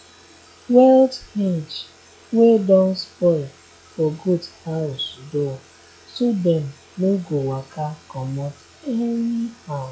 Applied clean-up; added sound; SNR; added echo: classical method log-MMSE.